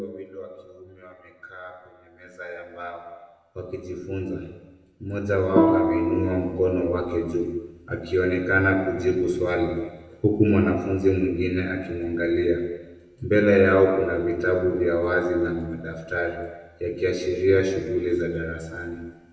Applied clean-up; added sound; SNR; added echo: none; Guitar; -3 dB; reverberation time 1.1 s.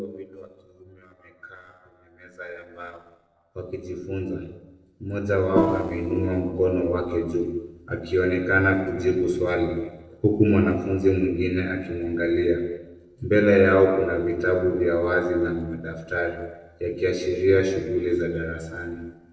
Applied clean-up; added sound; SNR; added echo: neural separator model SepFormer DNS4.